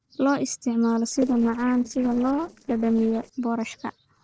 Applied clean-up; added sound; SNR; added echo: neural separator model SepFormer DNS4.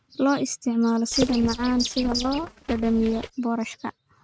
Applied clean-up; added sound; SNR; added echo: neural mask model RNNoise.